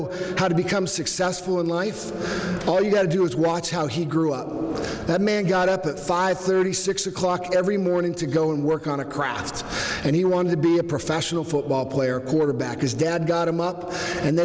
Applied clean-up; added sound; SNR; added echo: none; none; none; none.